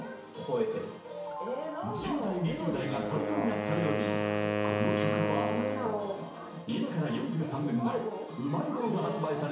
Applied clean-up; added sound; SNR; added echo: none; Wind instrument, woodwind instrument; 3 dB; reverberation time 0.6 s.